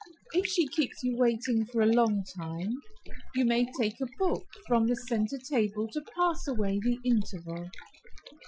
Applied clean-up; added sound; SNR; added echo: classical method Wiener filter.